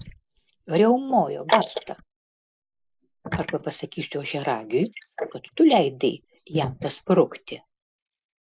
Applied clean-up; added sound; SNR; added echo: neural mask model Resemble Enhance denoiser.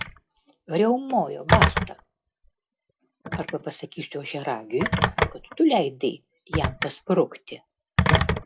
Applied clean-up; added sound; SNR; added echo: classical method log-MMSE.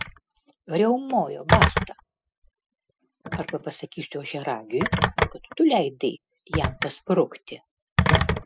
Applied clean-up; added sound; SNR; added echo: classical method spectral subtraction.